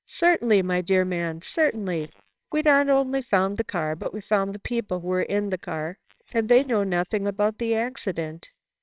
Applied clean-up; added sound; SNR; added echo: neural separator model SepFormer WHAMR!.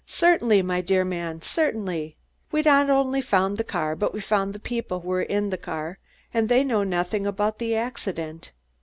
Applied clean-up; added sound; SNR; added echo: none; none; none; none.